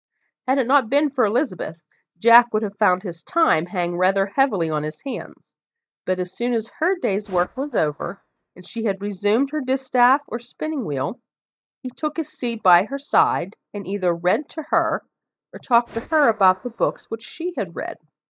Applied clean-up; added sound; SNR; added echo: neural mask model DeepFilterNet 3.